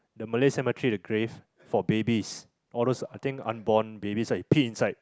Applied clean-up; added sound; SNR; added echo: none; none; none; none.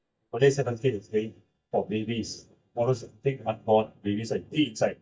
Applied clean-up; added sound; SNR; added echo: neural mask model DeepFilterNet 3.